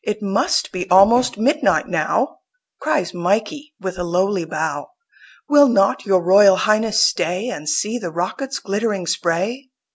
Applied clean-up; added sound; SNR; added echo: none; none; none; none.